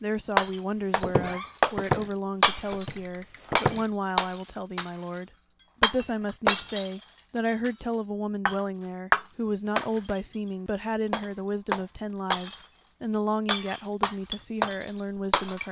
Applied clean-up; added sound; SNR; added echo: none; Shatter + Walk, footsteps; -2 dB; none.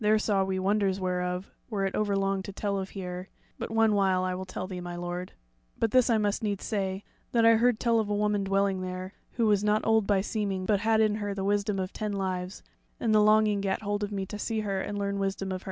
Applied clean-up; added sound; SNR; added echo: none; none; none; none.